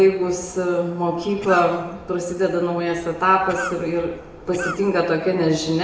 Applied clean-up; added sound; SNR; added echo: none; Cough; 11 dB; reverberation time 0.9 s.